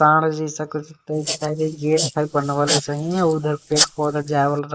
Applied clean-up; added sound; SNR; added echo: neural mask model Resemble Enhance denoiser.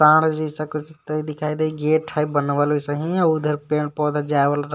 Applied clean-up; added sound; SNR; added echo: none; none; none; none.